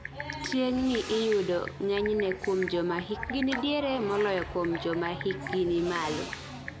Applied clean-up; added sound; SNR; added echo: none; Typing; 11 dB; none.